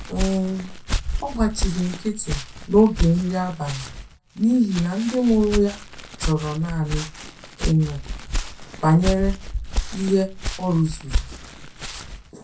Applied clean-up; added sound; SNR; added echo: none; Walk, footsteps; 5 dB; reverberation time 0.3 s.